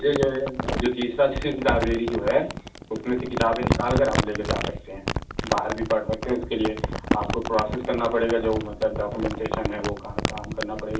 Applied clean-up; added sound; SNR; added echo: none; Crumpling, crinkling; 3 dB; reverberation time 0.3 s.